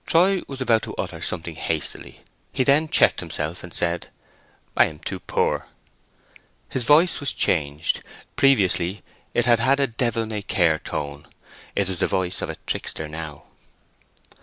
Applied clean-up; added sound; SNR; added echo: none; none; none; none.